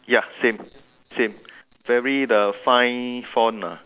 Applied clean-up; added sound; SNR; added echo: none; none; none; none.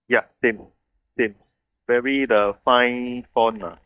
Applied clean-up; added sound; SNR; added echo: neural mask model DeepFilterNet 3.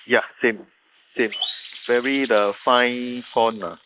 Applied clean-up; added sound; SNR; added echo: neural mask model Resemble Enhance denoiser.